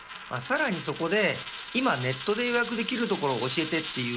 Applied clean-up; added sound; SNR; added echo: none; Coin (dropping); 11 dB; none.